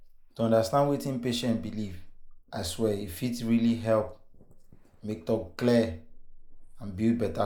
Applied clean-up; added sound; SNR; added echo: neural mask model Resemble Enhance denoiser.